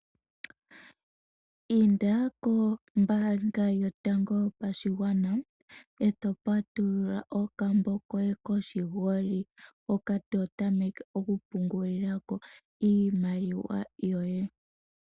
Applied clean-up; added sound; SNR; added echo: none; none; none; none.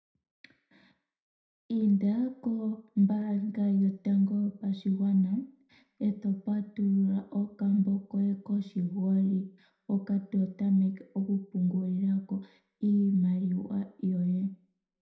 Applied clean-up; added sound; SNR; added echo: none; none; none; reverberation time 0.4 s.